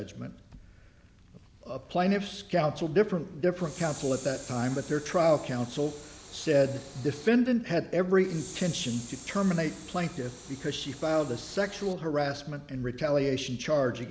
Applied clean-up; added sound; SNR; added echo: none; Train; 17 dB; none.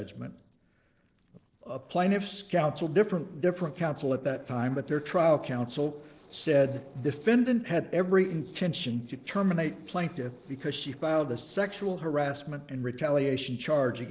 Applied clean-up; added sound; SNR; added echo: neural separator model SepFormer DNS4.